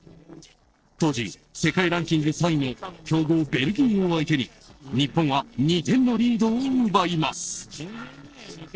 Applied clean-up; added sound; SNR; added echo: neural separator model SepFormer DNS4.